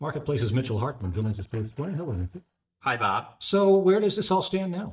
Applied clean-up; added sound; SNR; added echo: neural mask model DeepFilterNet 3.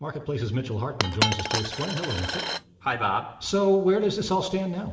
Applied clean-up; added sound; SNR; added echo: none; Coin (dropping); 6 dB; reverberation time 1.0 s.